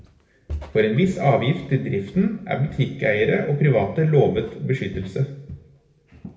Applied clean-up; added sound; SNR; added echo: none; Walk, footsteps; 19 dB; reverberation time 0.9 s.